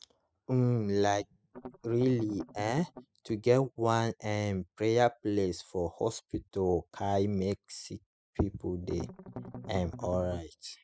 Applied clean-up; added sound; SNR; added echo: classical method spectral subtraction.